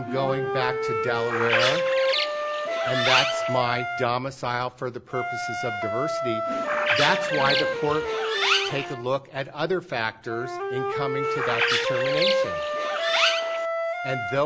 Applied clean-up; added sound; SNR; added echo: none; Wind instrument, woodwind instrument + Bird; -3 dB; none.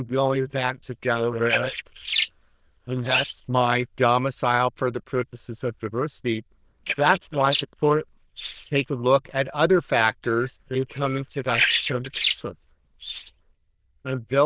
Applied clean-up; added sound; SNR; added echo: neural diffusion model UNIVERSE++.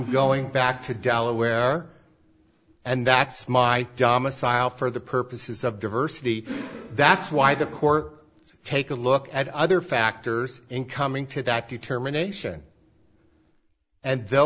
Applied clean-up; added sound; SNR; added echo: none; none; none; none.